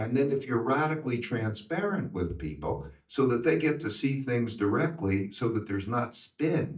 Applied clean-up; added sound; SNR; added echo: neural mask model DeepFilterNet 3.